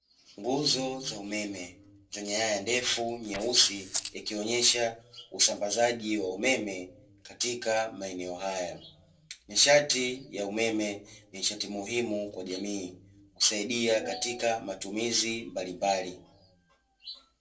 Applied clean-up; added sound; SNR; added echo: neural separator model SepFormer DNS4.